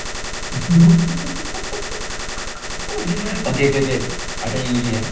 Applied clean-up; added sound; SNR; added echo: none; Gunshot, gunfire; 6 dB; reverberation time 0.6 s.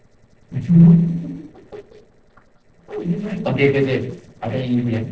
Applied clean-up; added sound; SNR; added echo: neural separator model SepFormer DNS4.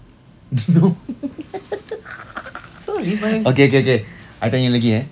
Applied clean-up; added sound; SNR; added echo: none; none; none; none.